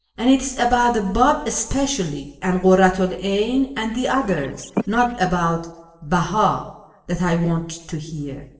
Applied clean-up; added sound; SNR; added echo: neural separator model SepFormer DNS4.